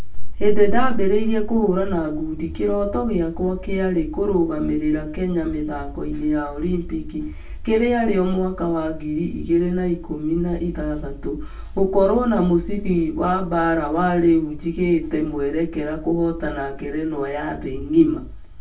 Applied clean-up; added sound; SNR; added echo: none; none; none; reverberation time 0.3 s.